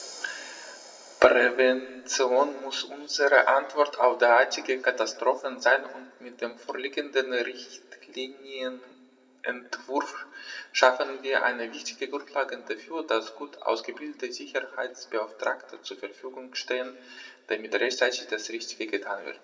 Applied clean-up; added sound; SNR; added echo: none; none; none; reverberation time 2.1 s.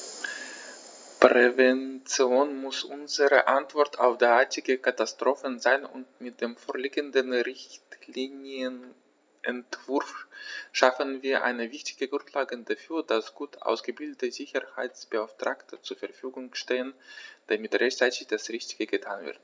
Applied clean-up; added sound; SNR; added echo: none; none; none; none.